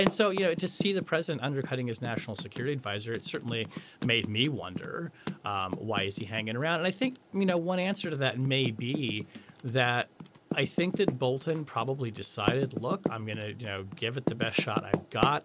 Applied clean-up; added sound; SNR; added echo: none; Typing; 7 dB; none.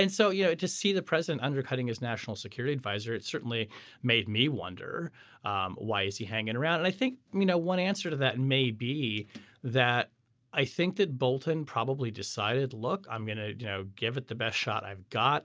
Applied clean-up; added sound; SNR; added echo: none; none; none; none.